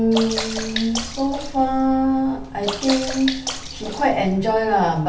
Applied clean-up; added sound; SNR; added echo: none; Sink (filling or washing) / Water / Splash, splatter; 10 dB; reverberation time 0.3 s.